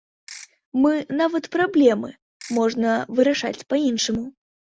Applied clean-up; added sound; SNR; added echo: none; Ratchet, pawl / Percussion; 19 dB; none.